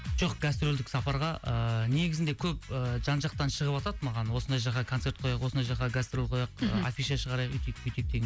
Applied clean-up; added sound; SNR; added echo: none; none; none; none.